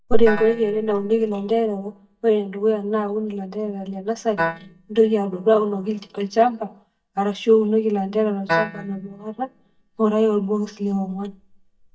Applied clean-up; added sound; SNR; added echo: neural mask model DeepFilterNet 3.